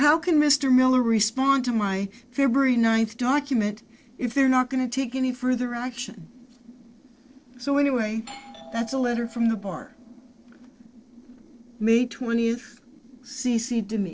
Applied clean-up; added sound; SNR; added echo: neural separator model SepFormer DNS4.